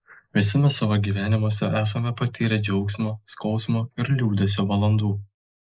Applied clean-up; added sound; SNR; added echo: neural mask model Resemble Enhance denoiser.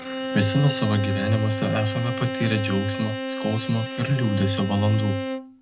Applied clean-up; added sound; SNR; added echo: none; Bowed string instrument; 6 dB; none.